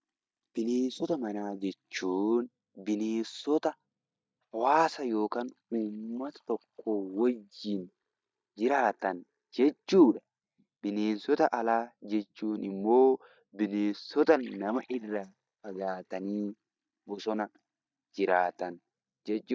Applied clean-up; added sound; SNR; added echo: neural mask model DeepFilterNet 3.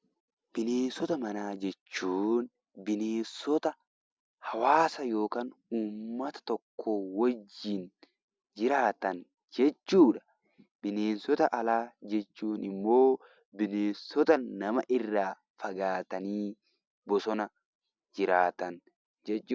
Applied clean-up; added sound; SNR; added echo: none; none; none; none.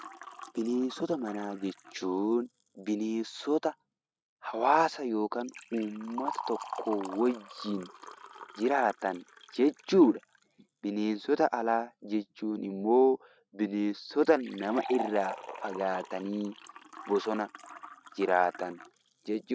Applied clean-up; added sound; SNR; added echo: neural mask model RNNoise.